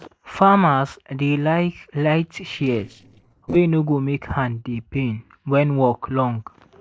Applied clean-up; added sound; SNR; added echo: neural separator model SepFormer DNS4.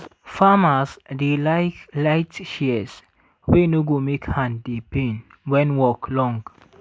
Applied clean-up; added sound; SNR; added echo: none; none; none; none.